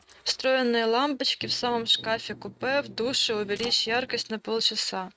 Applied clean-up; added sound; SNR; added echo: neural mask model RNNoise.